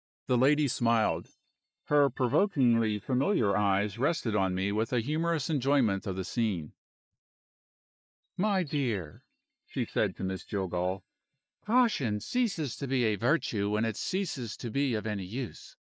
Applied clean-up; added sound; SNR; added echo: neural mask model DeepFilterNet 3.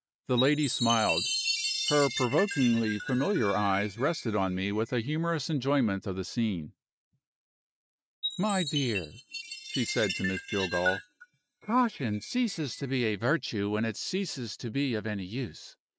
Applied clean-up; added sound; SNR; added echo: neural mask model RNNoise.